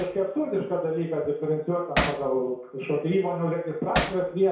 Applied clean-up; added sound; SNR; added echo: none; Hammer; 8 dB; reverberation time 0.5 s.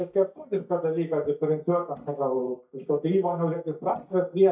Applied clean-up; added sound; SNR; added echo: neural mask model DeepFilterNet 3.